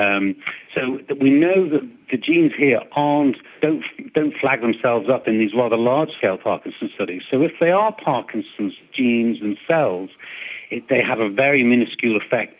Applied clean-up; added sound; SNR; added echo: none; none; none; none.